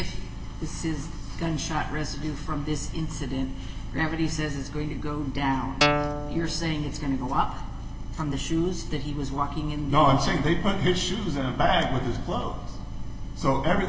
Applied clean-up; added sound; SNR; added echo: none; Guitar; 0 dB; reverberation time 1.4 s.